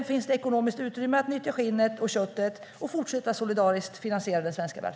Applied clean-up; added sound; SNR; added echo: none; none; none; none.